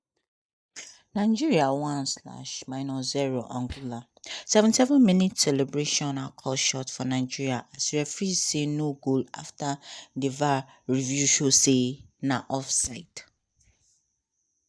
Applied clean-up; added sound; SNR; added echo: neural mask model DeepFilterNet 3.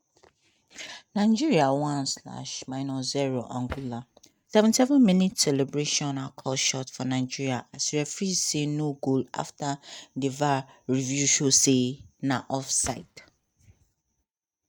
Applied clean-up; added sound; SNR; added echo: neural mask model RNNoise.